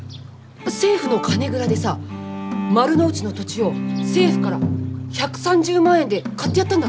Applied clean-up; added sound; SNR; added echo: none; Bowed string instrument; 7 dB; none.